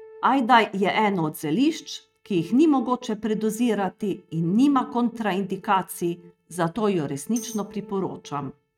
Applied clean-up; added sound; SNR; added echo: neural mask model RNNoise.